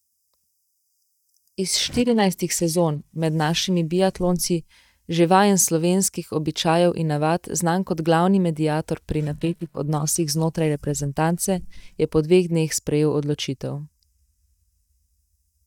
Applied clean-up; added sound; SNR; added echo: neural mask model DeepFilterNet 3.